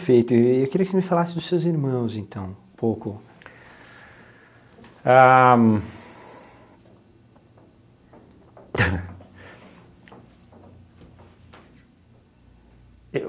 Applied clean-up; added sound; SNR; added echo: none; none; none; none.